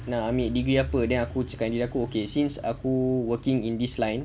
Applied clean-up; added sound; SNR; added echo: none; none; none; none.